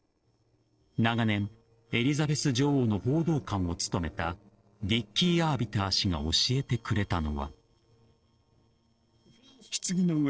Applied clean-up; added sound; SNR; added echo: neural separator model SepFormer DNS4.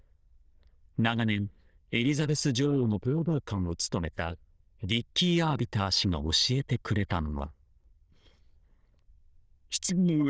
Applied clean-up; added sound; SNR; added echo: neural diffusion model UNIVERSE++.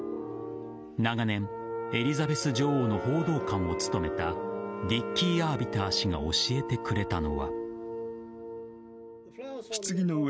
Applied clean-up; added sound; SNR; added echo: none; none; none; none.